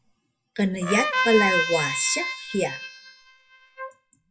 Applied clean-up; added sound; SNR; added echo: classical method WPE with log-MMSE.